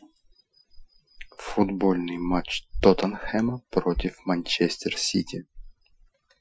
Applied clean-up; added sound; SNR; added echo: classical method Wiener filter.